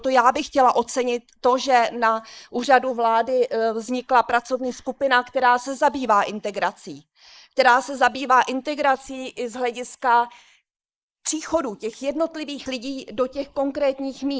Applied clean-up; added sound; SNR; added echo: neural mask model Resemble Enhance denoiser.